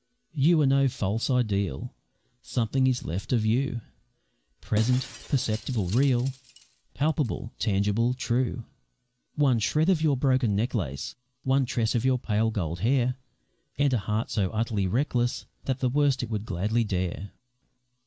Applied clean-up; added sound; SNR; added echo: none; Shatter; 20 dB; none.